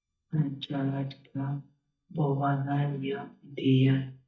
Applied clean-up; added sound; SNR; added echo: neural mask model DeepFilterNet 3.